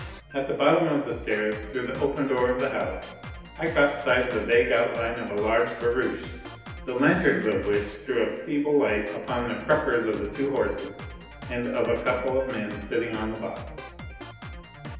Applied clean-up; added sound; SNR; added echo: none; Drum kit; 14 dB; reverberation time 0.9 s.